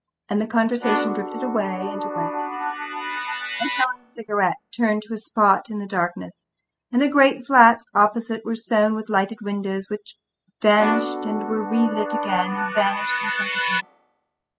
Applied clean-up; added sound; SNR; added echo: classical method spectral subtraction.